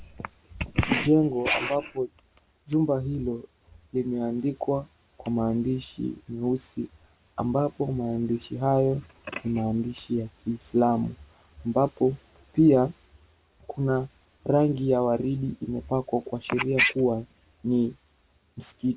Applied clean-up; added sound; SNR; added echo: none; none; none; none.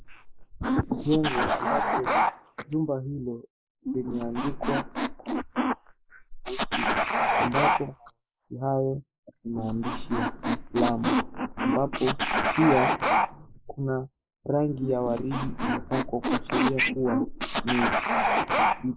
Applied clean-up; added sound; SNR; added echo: neural mask model Resemble Enhance denoiser.